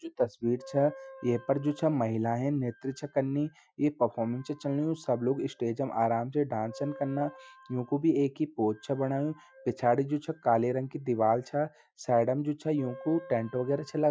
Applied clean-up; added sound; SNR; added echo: classical method Wiener filter.